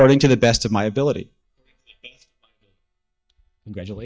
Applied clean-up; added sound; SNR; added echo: neural mask model DeepFilterNet 3.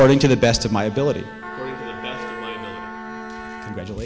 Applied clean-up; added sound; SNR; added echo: none; Trumpet + Bowed string instrument; 13 dB; none.